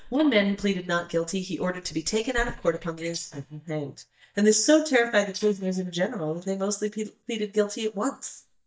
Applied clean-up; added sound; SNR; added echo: neural mask model DeepFilterNet 3.